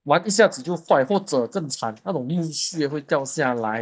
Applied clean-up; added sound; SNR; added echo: neural mask model DeepFilterNet 3.